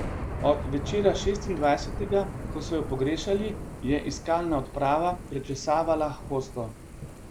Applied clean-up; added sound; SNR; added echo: none; Thunder / Rain; 8 dB; none.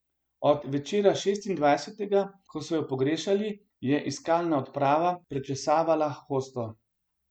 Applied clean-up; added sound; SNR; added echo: none; none; none; none.